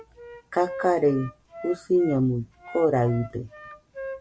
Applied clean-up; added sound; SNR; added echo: none; Wind instrument, woodwind instrument; 15 dB; none.